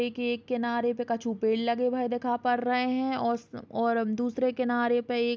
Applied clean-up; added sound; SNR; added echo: none; none; none; none.